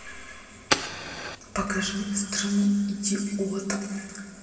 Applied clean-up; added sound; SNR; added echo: none; Fire; 4 dB; reverberation time 2.6 s.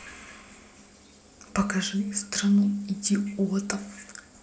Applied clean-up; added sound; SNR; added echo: none; none; none; none.